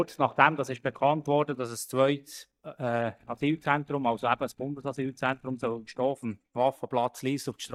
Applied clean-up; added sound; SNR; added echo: neural mask model DeepFilterNet 3.